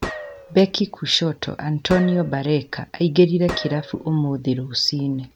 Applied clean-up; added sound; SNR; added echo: none; Gunshot, gunfire; 14 dB; none.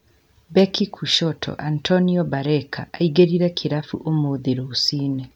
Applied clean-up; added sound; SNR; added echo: none; none; none; none.